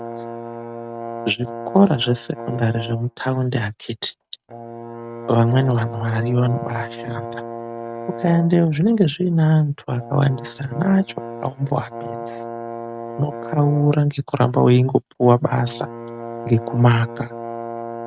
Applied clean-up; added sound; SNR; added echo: neural mask model RNNoise.